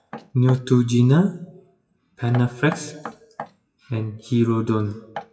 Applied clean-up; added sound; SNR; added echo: classical method WPE with log-MMSE.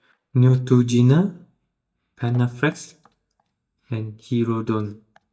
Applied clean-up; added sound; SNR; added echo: neural mask model DeepFilterNet 3.